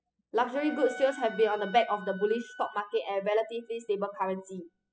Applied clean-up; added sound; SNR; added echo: classical method spectral subtraction.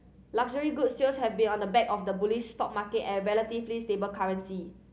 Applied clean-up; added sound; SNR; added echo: none; none; none; none.